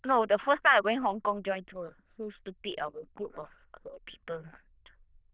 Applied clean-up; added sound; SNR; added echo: neural diffusion model UNIVERSE++.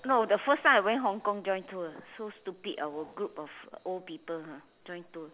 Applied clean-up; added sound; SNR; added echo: none; none; none; none.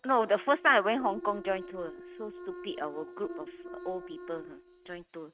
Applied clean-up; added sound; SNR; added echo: neural mask model RNNoise.